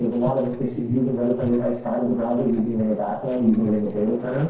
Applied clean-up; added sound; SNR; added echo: neural separator model SepFormer DNS4.